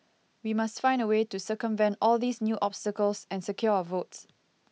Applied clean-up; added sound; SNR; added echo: none; none; none; none.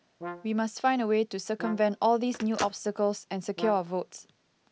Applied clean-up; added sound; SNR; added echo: none; Telephone + Brass instrument; 14 dB; none.